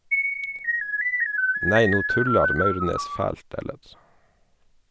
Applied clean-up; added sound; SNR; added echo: none; Keyboard (musical); -2 dB; none.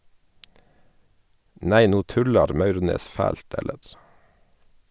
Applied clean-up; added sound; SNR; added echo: none; none; none; none.